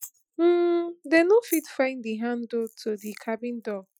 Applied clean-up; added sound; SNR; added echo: classical method Wiener filter.